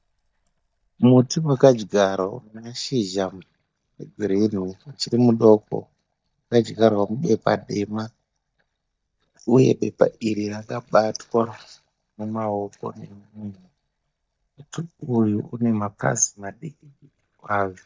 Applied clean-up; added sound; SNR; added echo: neural mask model DeepFilterNet 3.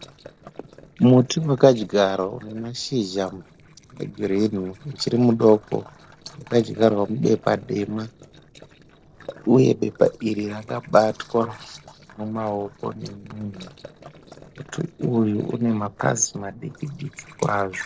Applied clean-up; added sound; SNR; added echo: neural separator model SepFormer DNS4.